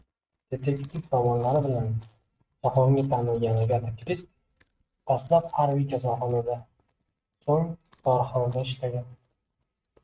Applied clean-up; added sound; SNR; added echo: neural mask model RNNoise.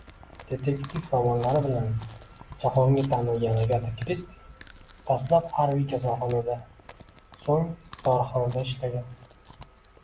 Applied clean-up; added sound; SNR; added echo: none; Chewing, mastication; 20 dB; none.